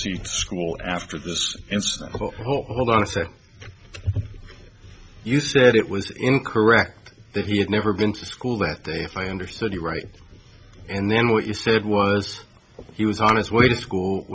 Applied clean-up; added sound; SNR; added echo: none; none; none; none.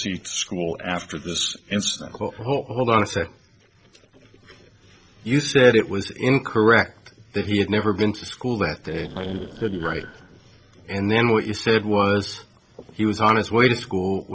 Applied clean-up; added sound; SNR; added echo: neural separator model SepFormer DNS4.